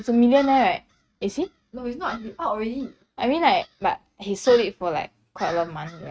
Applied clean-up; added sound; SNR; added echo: neural mask model RNNoise.